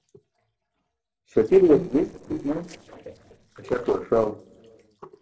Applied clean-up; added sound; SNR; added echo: neural separator model SepFormer DNS4.